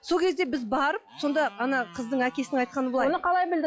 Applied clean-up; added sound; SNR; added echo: classical method log-MMSE.